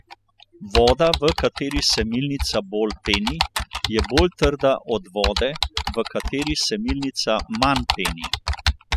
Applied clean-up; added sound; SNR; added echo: classical method spectral subtraction.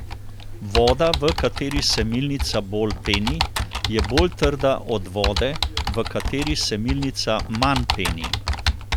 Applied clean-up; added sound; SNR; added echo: none; Computer keyboard; 2 dB; none.